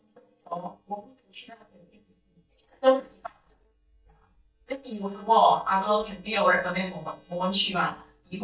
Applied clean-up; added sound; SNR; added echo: neural mask model DeepFilterNet 3.